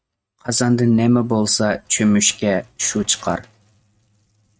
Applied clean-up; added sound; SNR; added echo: neural mask model RNNoise.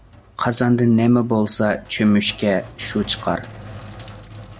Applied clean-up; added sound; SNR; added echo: none; Sink (filling or washing); 19 dB; none.